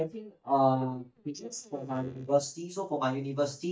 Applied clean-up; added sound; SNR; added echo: neural mask model DeepFilterNet 3.